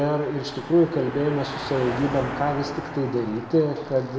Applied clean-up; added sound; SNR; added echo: none; Car passing by; 11 dB; reverberation time 1.2 s.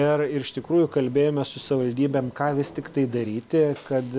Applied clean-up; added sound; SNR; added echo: none; none; none; none.